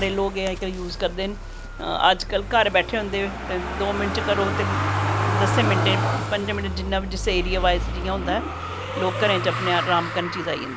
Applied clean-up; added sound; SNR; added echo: none; Motor vehicle (road); 2 dB; none.